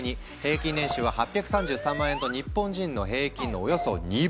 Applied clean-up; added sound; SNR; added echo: none; none; none; none.